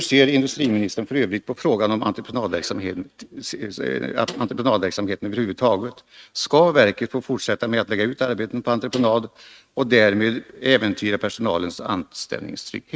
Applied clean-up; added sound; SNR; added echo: neural mask model RNNoise.